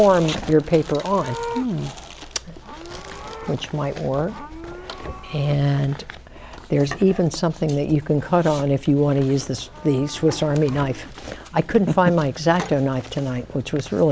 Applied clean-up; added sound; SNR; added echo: none; Livestock, farm animals, working animals; 20 dB; none.